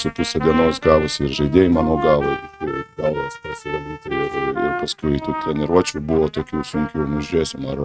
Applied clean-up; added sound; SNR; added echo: neural mask model RNNoise.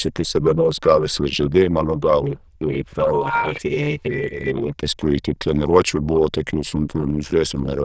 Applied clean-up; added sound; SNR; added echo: neural diffusion model UNIVERSE++.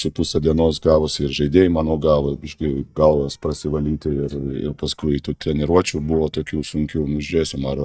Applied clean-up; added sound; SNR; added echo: neural mask model DeepFilterNet 3.